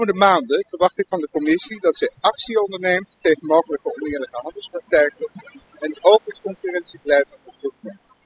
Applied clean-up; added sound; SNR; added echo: classical method spectral subtraction.